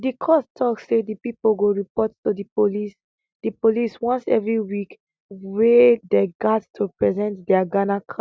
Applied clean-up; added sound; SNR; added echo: none; none; none; none.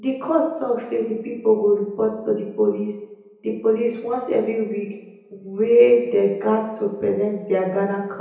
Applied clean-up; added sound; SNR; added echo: none; none; none; reverberation time 0.9 s.